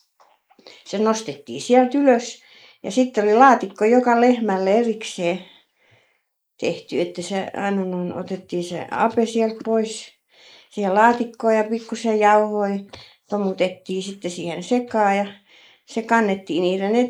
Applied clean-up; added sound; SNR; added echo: neural mask model Resemble Enhance denoiser.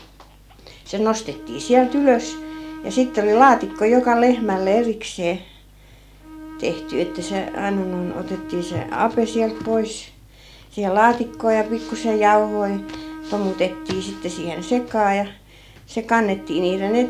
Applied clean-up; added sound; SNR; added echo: none; Bowed string instrument; 14 dB; none.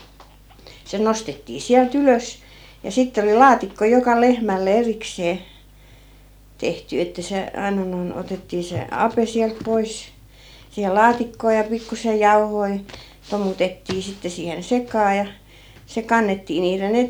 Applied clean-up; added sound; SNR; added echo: none; none; none; none.